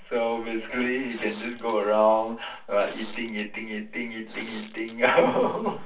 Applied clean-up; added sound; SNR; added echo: none; Tearing; 19 dB; reverberation time 0.3 s.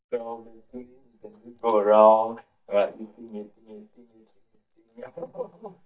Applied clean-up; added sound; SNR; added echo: neural mask model DeepFilterNet 3.